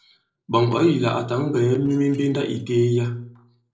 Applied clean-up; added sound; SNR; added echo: neural separator model SepFormer DNS4.